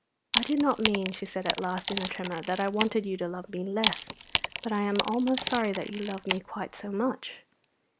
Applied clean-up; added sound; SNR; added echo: none; Wood; 2 dB; none.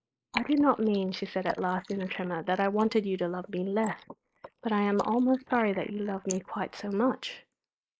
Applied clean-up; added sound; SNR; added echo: neural mask model Resemble Enhance denoiser.